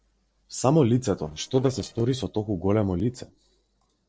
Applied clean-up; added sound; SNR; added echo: neural separator model SepFormer DNS4.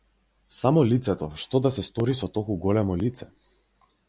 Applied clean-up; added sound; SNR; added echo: none; none; none; none.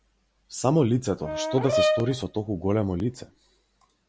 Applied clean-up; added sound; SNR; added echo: none; Brass instrument; 1 dB; none.